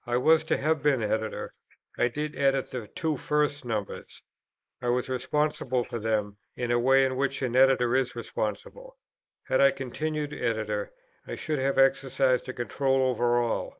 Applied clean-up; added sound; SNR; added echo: neural mask model Resemble Enhance denoiser.